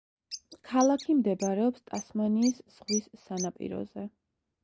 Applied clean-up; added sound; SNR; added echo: none; Bird; 13 dB; none.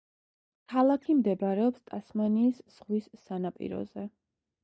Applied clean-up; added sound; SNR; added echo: neural mask model DeepFilterNet 3.